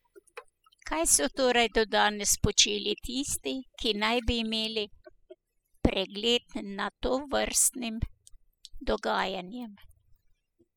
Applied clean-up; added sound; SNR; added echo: classical method spectral subtraction.